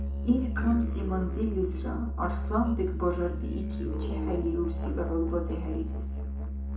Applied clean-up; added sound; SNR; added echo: none; Musical instrument; 0 dB; reverberation time 0.6 s.